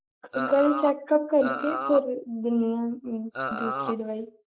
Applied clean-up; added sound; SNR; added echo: neural mask model Resemble Enhance denoiser.